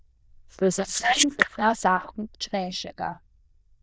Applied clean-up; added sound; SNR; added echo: neural diffusion model UNIVERSE++.